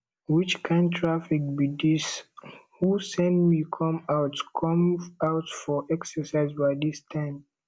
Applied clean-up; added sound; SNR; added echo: none; none; none; none.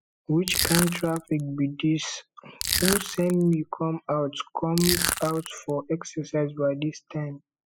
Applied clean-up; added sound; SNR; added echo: classical method spectral subtraction.